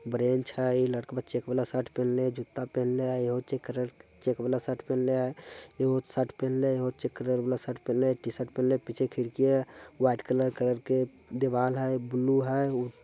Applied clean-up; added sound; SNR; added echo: none; none; none; none.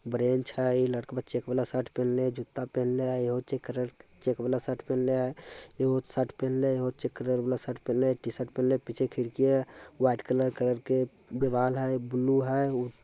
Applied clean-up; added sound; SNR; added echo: neural mask model Resemble Enhance denoiser.